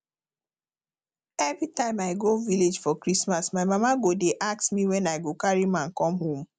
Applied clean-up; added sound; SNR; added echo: none; none; none; none.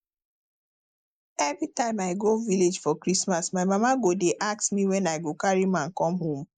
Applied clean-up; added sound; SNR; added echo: neural mask model Resemble Enhance denoiser.